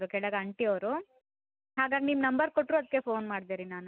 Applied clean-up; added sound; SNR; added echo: none; none; none; none.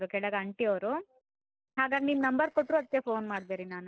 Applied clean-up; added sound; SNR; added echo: neural separator model SepFormer DNS4.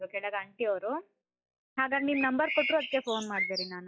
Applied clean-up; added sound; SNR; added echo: classical method log-MMSE.